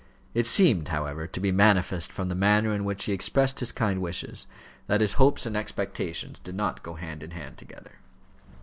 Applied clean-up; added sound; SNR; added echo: none; none; none; none.